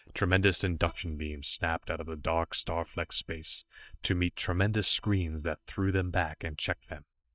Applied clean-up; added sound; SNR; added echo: neural mask model DeepFilterNet 3.